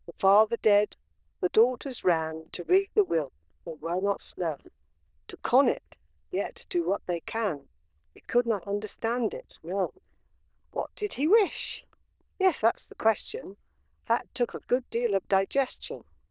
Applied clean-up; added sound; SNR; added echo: neural diffusion model UNIVERSE++.